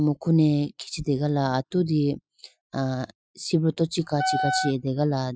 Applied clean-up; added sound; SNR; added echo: classical method spectral subtraction.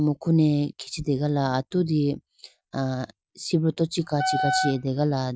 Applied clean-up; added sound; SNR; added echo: none; Wind instrument, woodwind instrument; 2 dB; none.